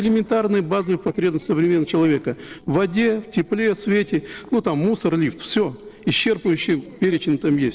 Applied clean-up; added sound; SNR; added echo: neural separator model SepFormer DNS4.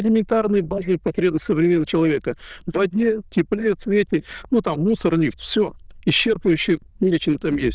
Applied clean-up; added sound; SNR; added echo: neural diffusion model UNIVERSE++.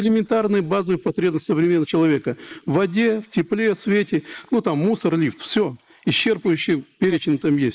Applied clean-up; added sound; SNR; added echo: neural mask model Resemble Enhance denoiser.